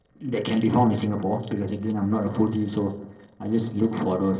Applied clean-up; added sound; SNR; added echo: neural separator model SepFormer DNS4.